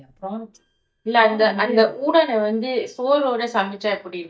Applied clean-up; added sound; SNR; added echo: neural mask model DeepFilterNet 3.